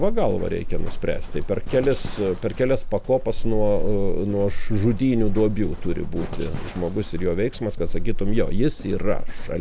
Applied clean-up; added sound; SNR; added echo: none; Livestock, farm animals, working animals; -1 dB; none.